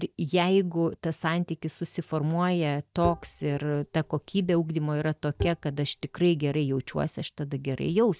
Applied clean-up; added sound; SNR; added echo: neural mask model DeepFilterNet 3.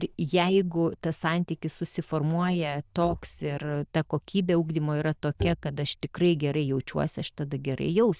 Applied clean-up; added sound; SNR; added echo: neural diffusion model UNIVERSE++.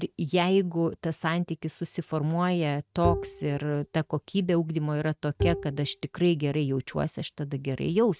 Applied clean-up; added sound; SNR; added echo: neural mask model RNNoise.